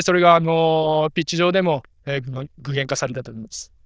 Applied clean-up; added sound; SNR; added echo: neural diffusion model UNIVERSE++.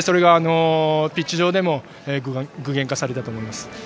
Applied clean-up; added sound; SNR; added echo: none; none; none; none.